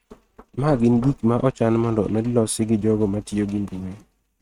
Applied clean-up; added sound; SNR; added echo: neural mask model RNNoise.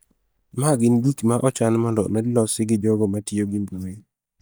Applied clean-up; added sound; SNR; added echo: neural mask model DeepFilterNet 3.